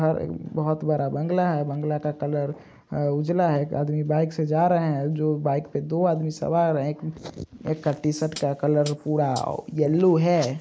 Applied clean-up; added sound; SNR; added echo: neural mask model Resemble Enhance denoiser.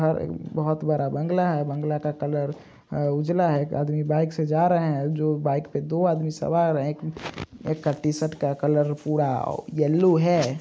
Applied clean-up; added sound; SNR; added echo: none; none; none; none.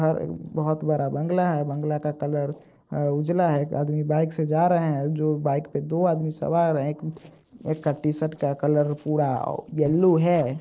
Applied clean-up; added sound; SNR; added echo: neural separator model SepFormer DNS4.